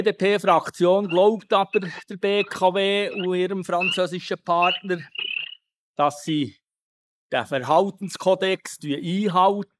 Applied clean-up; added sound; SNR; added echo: neural mask model Resemble Enhance denoiser.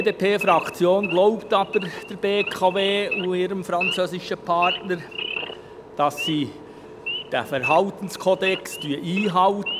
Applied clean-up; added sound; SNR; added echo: none; Idling / Wild animals; 9 dB; none.